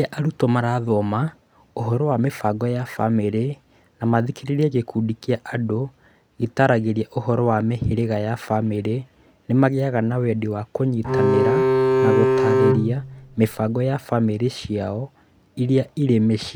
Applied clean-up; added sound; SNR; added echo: none; Bowed string instrument; -3 dB; none.